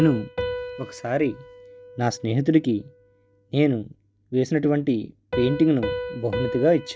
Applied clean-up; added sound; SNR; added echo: none; Piano; 10 dB; none.